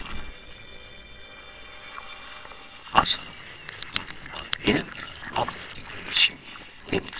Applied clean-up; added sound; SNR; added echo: neural separator model SepFormer WHAMR!.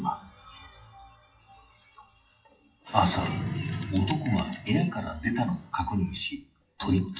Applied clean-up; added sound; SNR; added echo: classical method WPE with log-MMSE.